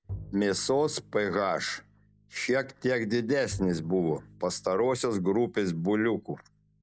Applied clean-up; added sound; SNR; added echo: none; Bowed string instrument; 18 dB; none.